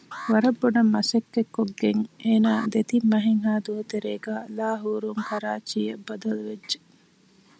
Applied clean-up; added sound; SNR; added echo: none; Alarm; 19 dB; none.